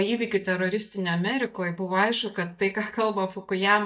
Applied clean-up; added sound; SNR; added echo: neural mask model DeepFilterNet 3.